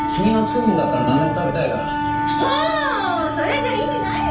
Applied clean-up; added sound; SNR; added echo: none; Wind instrument, woodwind instrument; 2 dB; reverberation time 0.3 s.